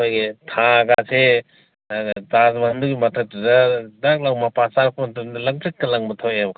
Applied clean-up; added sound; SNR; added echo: none; none; none; none.